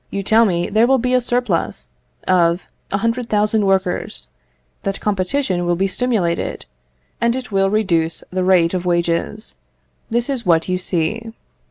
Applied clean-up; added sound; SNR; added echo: none; none; none; none.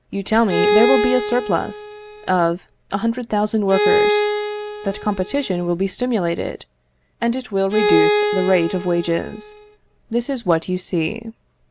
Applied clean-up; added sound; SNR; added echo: none; Bowed string instrument; 1 dB; none.